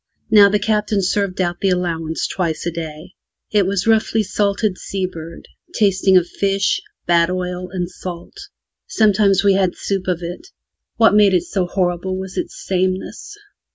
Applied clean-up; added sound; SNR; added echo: none; none; none; none.